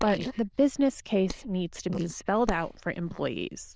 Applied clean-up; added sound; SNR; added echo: neural diffusion model UNIVERSE++.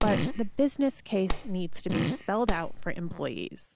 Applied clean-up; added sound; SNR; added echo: none; Fart + Clapping; 1 dB; none.